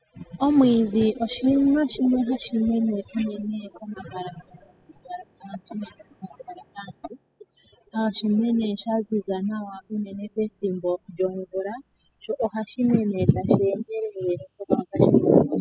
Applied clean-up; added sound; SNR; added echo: classical method spectral subtraction.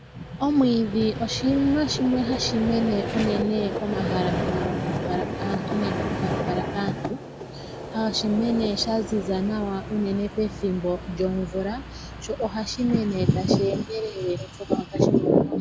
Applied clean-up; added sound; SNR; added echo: none; Vehicle; 6 dB; none.